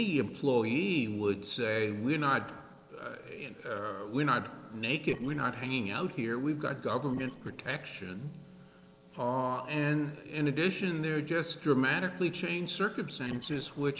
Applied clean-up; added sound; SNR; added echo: neural separator model SepFormer DNS4.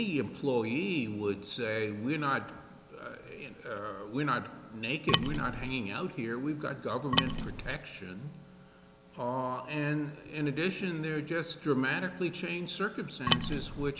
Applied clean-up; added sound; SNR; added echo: none; Wood; -5 dB; none.